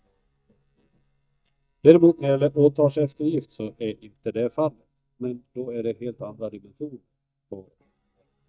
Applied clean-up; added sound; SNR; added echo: neural mask model DeepFilterNet 3.